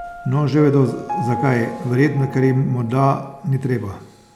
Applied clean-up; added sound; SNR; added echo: none; Piano; 13 dB; none.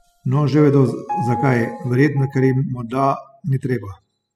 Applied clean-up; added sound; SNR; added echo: classical method spectral subtraction.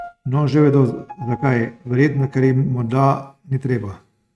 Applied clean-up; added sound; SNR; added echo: neural mask model RNNoise.